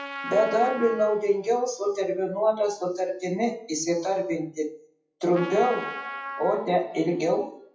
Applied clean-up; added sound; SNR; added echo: classical method WPE with log-MMSE.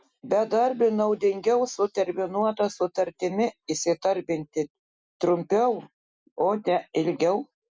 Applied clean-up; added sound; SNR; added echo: none; none; none; none.